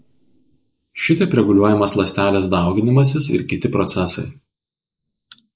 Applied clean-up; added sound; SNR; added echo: neural mask model Resemble Enhance denoiser.